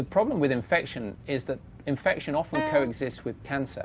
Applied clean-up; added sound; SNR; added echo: none; Wind instrument, woodwind instrument; 6 dB; none.